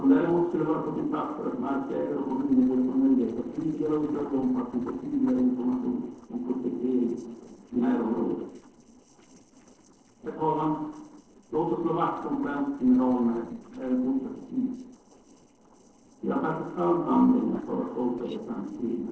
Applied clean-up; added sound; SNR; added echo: neural separator model SepFormer DNS4.